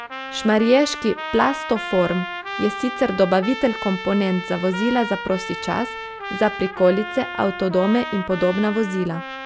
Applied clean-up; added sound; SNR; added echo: none; Trumpet; 9 dB; none.